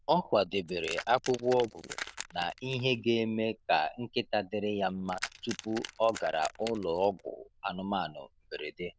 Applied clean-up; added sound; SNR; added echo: neural diffusion model UNIVERSE++.